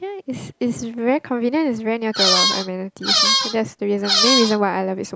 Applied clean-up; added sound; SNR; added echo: none; Squeak; -4 dB; none.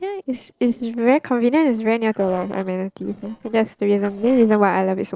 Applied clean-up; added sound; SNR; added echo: neural separator model SepFormer DNS4.